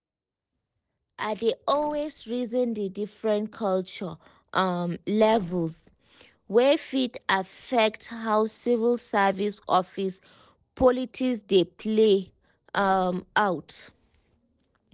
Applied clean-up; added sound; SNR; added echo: neural separator model SepFormer DNS4.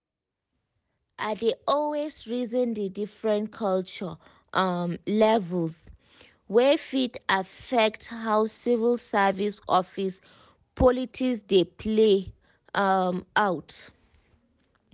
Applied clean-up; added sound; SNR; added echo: none; none; none; none.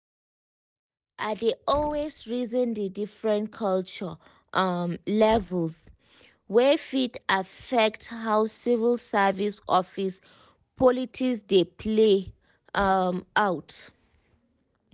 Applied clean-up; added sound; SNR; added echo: neural mask model DeepFilterNet 3.